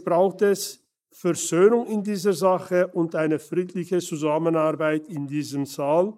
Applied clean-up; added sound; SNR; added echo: neural mask model Resemble Enhance denoiser.